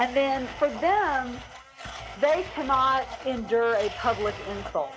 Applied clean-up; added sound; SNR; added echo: none; Domestic sounds, home sounds; 13 dB; none.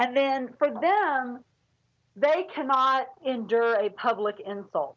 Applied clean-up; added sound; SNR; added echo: none; none; none; none.